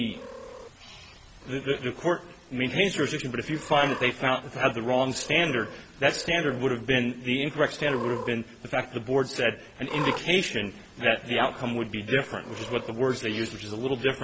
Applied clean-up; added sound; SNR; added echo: none; Cat; 15 dB; none.